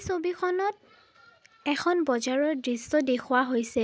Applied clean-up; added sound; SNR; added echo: none; none; none; none.